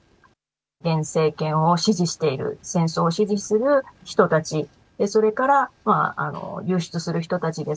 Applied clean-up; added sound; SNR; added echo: none; none; none; none.